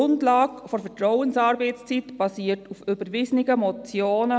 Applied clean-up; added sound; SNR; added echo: none; none; none; none.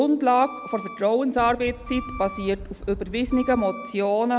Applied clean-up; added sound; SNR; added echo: none; Wind instrument, woodwind instrument + Wind; 14 dB; none.